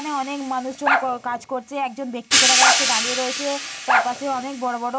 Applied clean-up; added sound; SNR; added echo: none; Hi-hat + Bark; -4 dB; none.